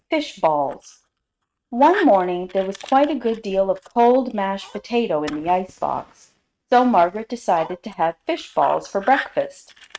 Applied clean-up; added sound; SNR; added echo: neural mask model RNNoise.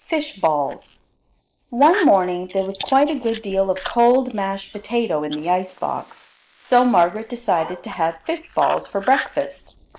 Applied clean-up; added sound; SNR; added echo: neural mask model Resemble Enhance denoiser.